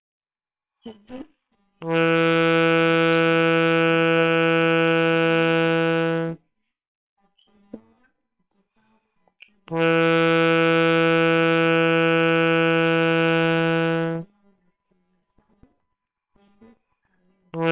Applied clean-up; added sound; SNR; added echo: neural separator model SepFormer WHAMR!.